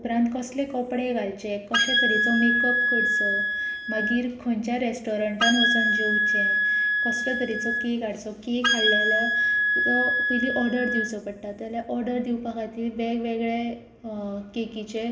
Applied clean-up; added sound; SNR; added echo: none; Wind instrument, woodwind instrument; -4 dB; reverberation time 2.3 s.